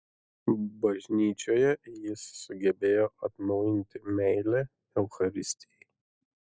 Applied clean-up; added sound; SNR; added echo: none; none; none; none.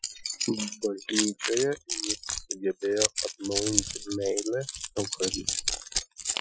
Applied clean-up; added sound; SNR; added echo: classical method Wiener filter.